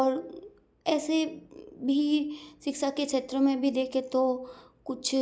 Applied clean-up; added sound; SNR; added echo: none; none; none; none.